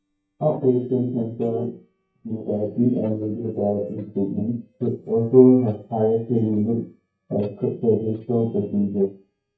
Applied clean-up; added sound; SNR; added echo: neural mask model DeepFilterNet 3.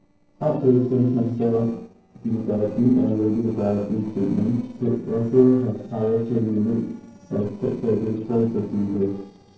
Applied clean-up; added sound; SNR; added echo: neural separator model SepFormer DNS4.